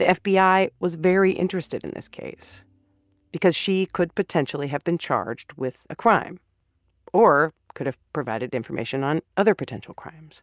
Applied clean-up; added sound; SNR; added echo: none; none; none; none.